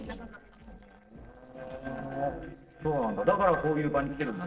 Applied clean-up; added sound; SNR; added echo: neural separator model SepFormer DNS4.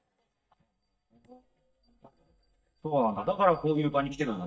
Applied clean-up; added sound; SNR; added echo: neural mask model DeepFilterNet 3.